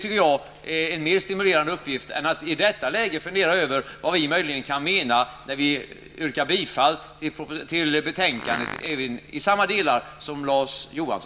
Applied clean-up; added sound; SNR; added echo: none; Fart; 12 dB; none.